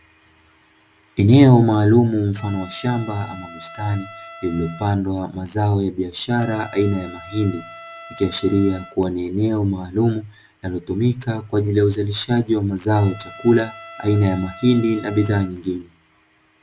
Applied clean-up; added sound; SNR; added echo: none; Trumpet; 19 dB; none.